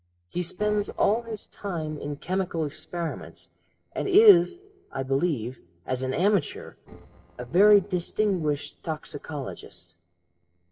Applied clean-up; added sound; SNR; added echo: neural separator model SepFormer DNS4.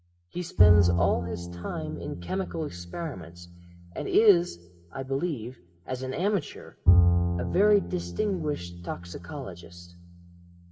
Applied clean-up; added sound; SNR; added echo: none; Bowed string instrument; -1 dB; reverberation time 1.1 s.